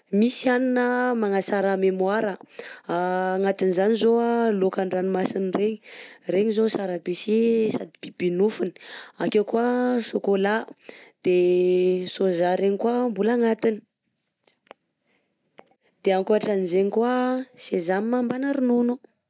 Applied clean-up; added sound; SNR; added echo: none; none; none; none.